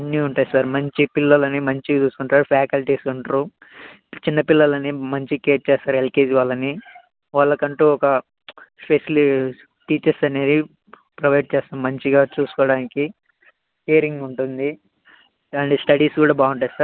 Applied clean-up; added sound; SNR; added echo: none; none; none; none.